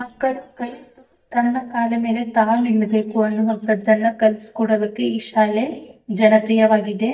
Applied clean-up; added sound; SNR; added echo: neural mask model DeepFilterNet 3.